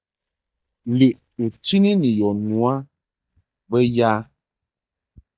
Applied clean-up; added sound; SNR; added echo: neural mask model DeepFilterNet 3.